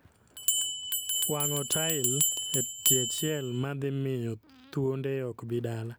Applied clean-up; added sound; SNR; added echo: none; Bell; -3 dB; none.